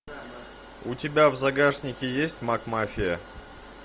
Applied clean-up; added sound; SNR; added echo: none; none; none; none.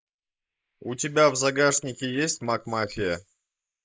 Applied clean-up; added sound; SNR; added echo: neural mask model Resemble Enhance denoiser.